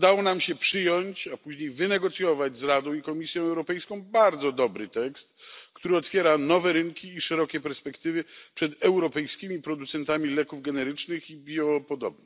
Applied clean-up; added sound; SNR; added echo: none; none; none; none.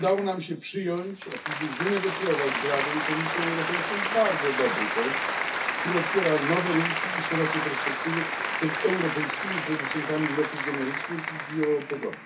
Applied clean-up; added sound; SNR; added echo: none; Applause; 1 dB; reverberation time 0.3 s.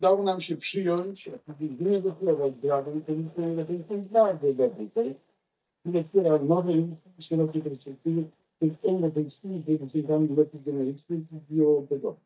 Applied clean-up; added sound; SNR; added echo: neural mask model DeepFilterNet 3.